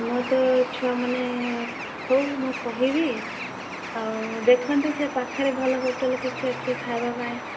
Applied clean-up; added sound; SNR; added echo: none; Bird; 8 dB; none.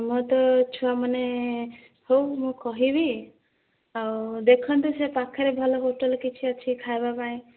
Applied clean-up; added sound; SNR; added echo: none; none; none; none.